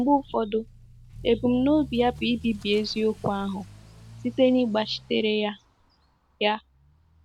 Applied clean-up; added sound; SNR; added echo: none; Accelerating, revving, vroom / Motor vehicle (road); 19 dB; none.